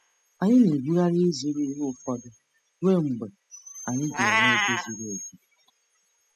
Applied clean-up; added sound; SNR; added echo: classical method spectral subtraction.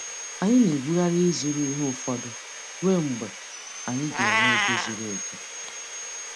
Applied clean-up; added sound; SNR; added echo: none; Meow + Sawing; 4 dB; none.